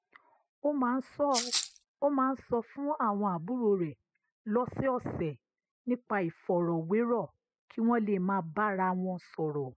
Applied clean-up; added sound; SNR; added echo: classical method spectral subtraction.